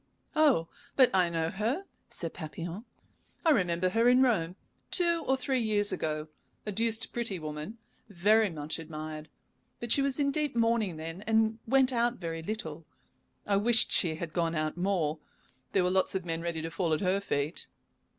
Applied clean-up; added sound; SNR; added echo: none; none; none; none.